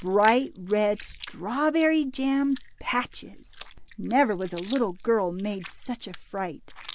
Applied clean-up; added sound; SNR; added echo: none; Chewing, mastication; 19 dB; none.